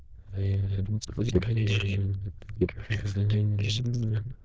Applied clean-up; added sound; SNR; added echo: neural diffusion model UNIVERSE++.